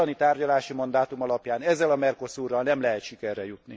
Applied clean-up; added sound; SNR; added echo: none; none; none; none.